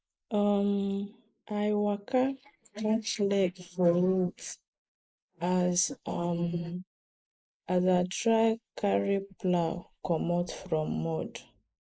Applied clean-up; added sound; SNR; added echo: neural mask model Resemble Enhance denoiser.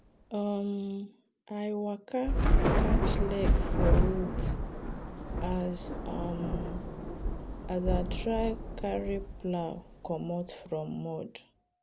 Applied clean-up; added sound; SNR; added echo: none; Thunder / Rain; -4 dB; none.